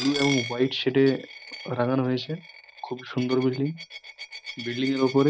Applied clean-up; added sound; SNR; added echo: none; Coin (dropping); 12 dB; none.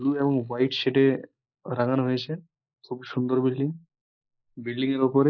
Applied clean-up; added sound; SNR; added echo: neural mask model Resemble Enhance denoiser.